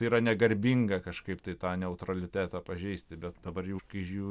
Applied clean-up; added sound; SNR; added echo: none; none; none; none.